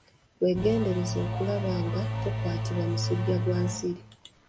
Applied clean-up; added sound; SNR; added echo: none; Engine / Domestic sounds, home sounds; 0 dB; none.